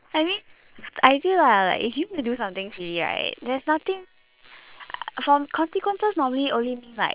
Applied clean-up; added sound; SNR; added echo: neural separator model SepFormer WHAM!.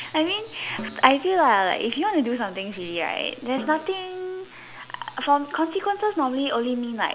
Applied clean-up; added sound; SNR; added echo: none; Snare drum; 20 dB; none.